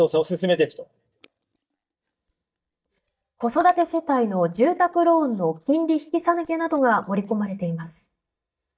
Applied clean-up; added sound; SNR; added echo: neural mask model DeepFilterNet 3.